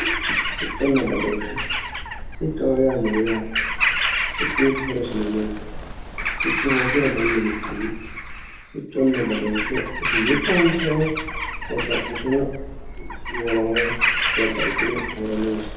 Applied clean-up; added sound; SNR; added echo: none; Bird vocalization, bird call, bird song / Crow; 1 dB; reverberation time 0.9 s.